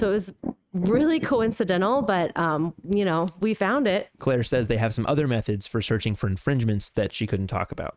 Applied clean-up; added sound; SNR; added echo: neural mask model RNNoise.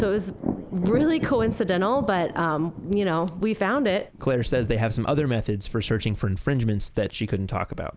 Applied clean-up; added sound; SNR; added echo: none; Thunder; 12 dB; none.